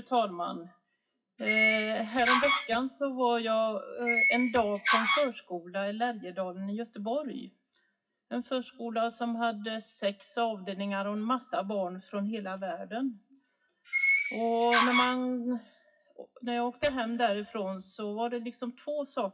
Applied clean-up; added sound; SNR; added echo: classical method WPE with log-MMSE.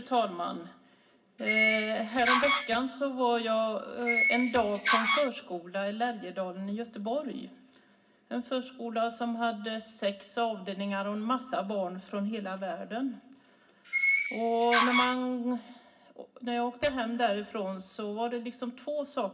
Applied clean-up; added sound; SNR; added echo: none; Door; -3 dB; reverberation time 0.4 s.